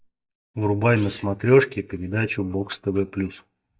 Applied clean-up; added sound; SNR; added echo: neural mask model DeepFilterNet 3.